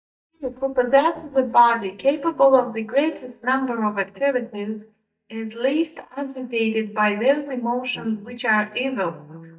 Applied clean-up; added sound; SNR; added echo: neural mask model DeepFilterNet 3.